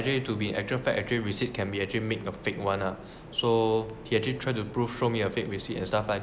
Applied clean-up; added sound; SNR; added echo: none; none; none; none.